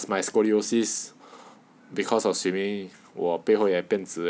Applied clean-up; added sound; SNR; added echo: none; none; none; none.